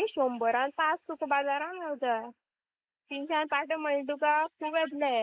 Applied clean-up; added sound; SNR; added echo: neural mask model Resemble Enhance denoiser.